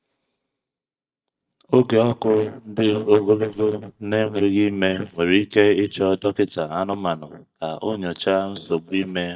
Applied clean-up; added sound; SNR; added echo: neural mask model DeepFilterNet 3.